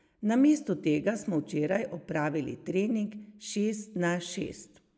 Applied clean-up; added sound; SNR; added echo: none; none; none; none.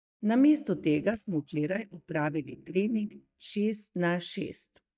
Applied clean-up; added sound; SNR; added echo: neural mask model DeepFilterNet 3.